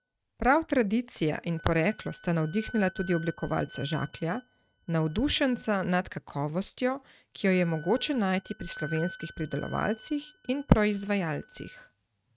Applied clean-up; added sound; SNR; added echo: neural mask model RNNoise.